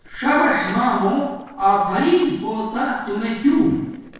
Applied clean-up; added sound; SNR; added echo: neural separator model SepFormer DNS4.